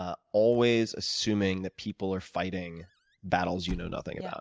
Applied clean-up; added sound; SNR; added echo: none; Squeak / Slam / Wood; 19 dB; none.